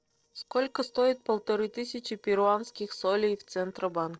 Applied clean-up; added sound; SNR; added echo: neural separator model SepFormer DNS4.